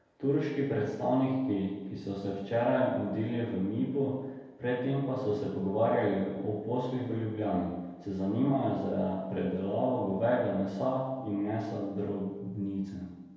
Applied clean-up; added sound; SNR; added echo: none; none; none; reverberation time 1.2 s.